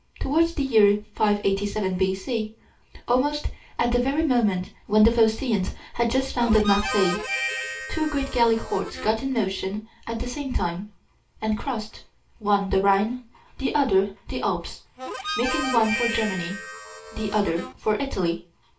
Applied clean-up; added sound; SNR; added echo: none; Harmonica; 7 dB; reverberation time 0.3 s.